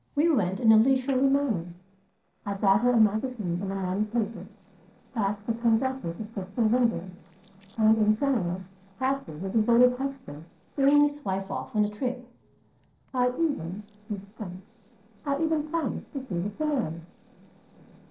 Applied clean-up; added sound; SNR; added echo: neural separator model SepFormer DNS4.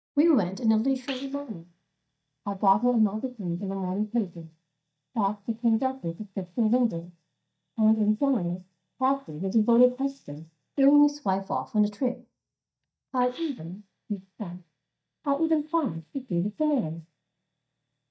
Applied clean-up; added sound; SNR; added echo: neural mask model DeepFilterNet 3.